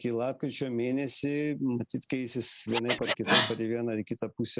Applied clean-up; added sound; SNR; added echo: none; Scratching (performance technique); 1 dB; none.